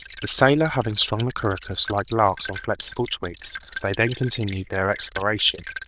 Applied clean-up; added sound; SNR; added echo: neural diffusion model UNIVERSE++.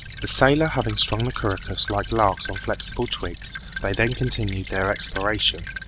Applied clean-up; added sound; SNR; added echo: none; Stream / Trickle, dribble; 13 dB; none.